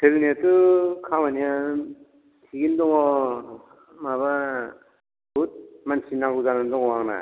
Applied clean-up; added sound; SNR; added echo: none; none; none; none.